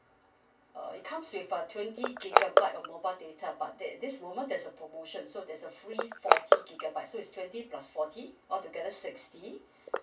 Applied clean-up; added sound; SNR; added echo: none; Crushing; -5 dB; reverberation time 0.2 s.